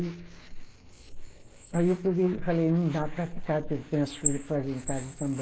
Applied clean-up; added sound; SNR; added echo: neural mask model Resemble Enhance denoiser.